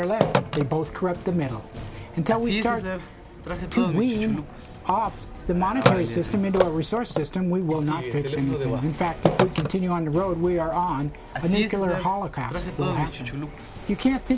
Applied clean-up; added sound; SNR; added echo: none; Telephone; 5 dB; none.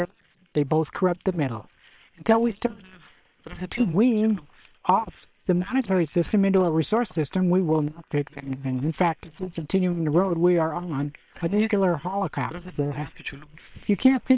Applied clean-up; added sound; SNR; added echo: neural separator model SepFormer WHAM!.